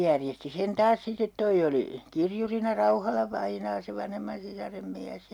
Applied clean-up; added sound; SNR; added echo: none; none; none; none.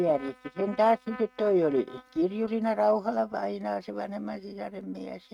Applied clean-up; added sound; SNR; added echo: neural mask model RNNoise.